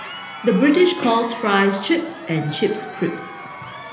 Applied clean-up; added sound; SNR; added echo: none; Crowd; 14 dB; reverberation time 0.8 s.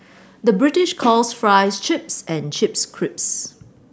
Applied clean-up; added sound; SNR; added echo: none; none; none; none.